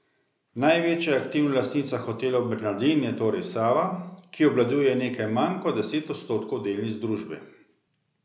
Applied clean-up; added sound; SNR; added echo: none; none; none; none.